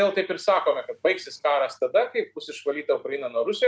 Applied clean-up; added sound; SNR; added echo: none; none; none; none.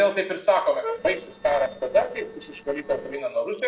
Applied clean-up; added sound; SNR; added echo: neural separator model SepFormer DNS4.